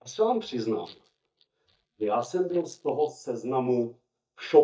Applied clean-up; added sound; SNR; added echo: neural mask model DeepFilterNet 3.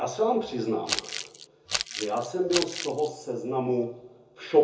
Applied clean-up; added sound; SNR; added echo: none; Crumpling, crinkling; 5 dB; reverberation time 0.6 s.